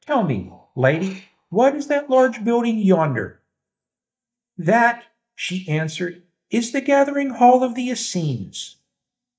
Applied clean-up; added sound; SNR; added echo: neural mask model DeepFilterNet 3.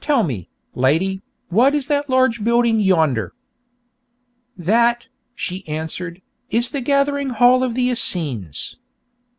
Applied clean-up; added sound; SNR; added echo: none; none; none; none.